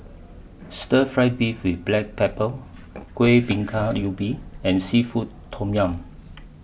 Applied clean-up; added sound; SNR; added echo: none; none; none; none.